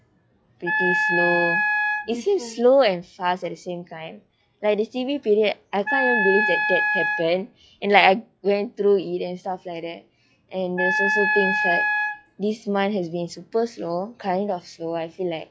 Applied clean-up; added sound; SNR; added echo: classical method log-MMSE.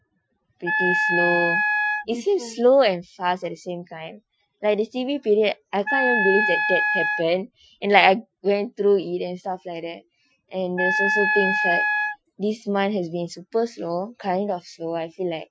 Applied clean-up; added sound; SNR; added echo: classical method Wiener filter.